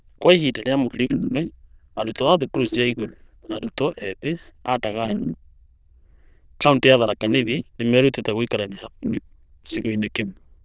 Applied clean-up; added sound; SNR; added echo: neural diffusion model UNIVERSE++.